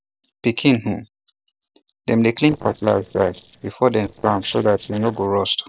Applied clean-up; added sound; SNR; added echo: neural separator model SepFormer DNS4.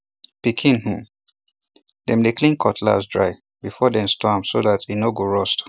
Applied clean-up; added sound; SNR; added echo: none; none; none; none.